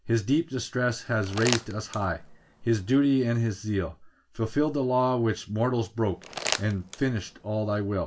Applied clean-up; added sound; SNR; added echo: none; Crumpling, crinkling; 10 dB; reverberation time 0.2 s.